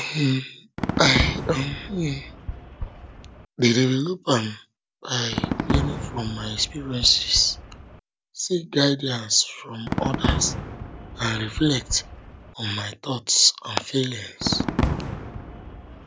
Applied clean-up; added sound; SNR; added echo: none; Fireworks; 6 dB; none.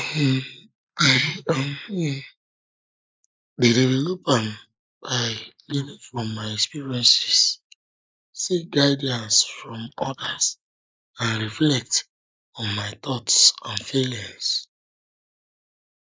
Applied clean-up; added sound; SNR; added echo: neural mask model Resemble Enhance denoiser.